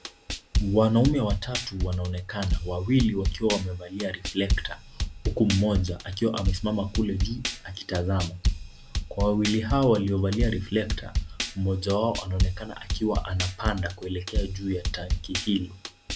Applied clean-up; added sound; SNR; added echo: none; Drum kit; 3 dB; none.